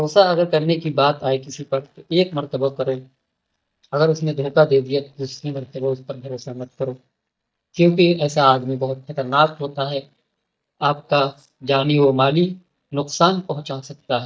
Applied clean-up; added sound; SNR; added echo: neural mask model DeepFilterNet 3.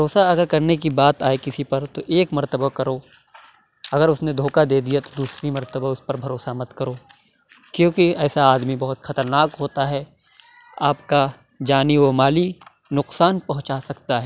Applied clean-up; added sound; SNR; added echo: none; none; none; none.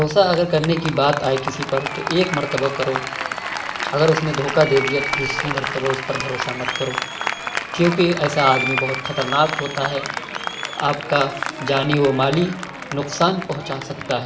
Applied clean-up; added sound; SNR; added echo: none; Applause; 6 dB; reverberation time 0.6 s.